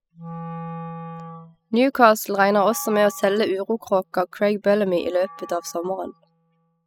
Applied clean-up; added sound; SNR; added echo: classical method spectral subtraction.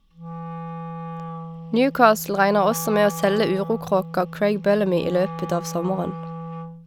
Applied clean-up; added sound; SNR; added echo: none; Wind instrument, woodwind instrument; 11 dB; none.